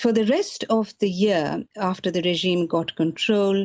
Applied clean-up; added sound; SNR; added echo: none; none; none; none.